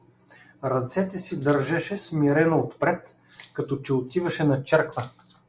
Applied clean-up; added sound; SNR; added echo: none; Rattle (instrument); 20 dB; none.